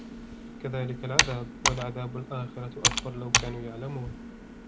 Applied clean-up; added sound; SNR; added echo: none; Computer keyboard; -5 dB; none.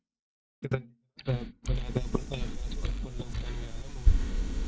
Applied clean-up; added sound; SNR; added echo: neural mask model DeepFilterNet 3.